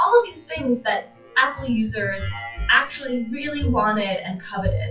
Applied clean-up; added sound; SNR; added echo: classical method WPE with log-MMSE.